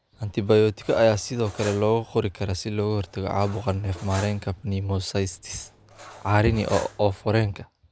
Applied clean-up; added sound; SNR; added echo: none; Cutlery, silverware; 19 dB; none.